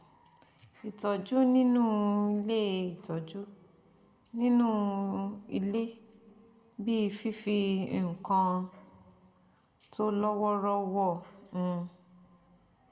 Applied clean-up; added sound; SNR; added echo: none; none; none; reverberation time 1.6 s.